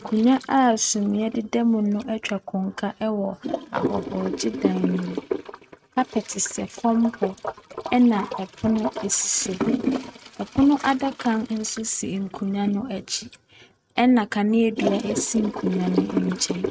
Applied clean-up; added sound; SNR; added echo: neural mask model RNNoise.